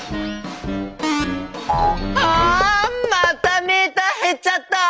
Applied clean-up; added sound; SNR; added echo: none; Knock / Wood; 12 dB; none.